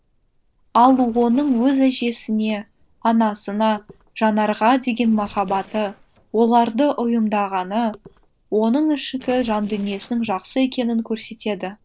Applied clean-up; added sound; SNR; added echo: neural separator model SepFormer DNS4.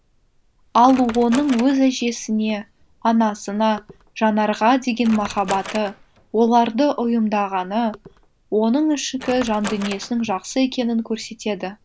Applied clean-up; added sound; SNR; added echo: none; Wood; 18 dB; none.